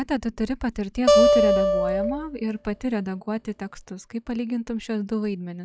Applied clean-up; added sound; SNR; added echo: classical method log-MMSE.